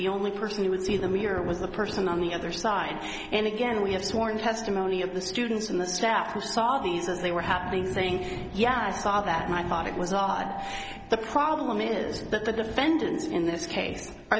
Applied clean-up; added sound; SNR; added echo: none; Thunder / Rain; 14 dB; none.